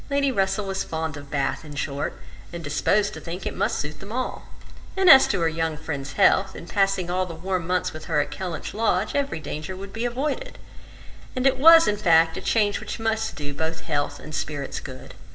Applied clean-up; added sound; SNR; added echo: none; none; none; reverberation time 1.0 s.